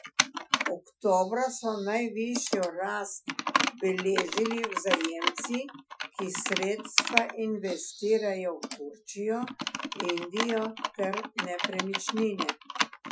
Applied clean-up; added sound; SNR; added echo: classical method Wiener filter.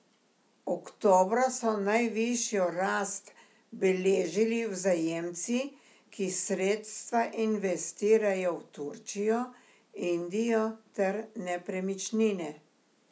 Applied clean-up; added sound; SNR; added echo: none; none; none; none.